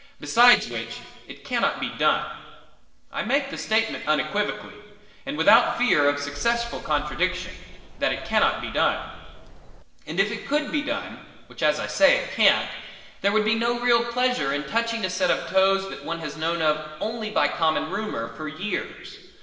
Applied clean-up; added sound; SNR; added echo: neural separator model SepFormer DNS4.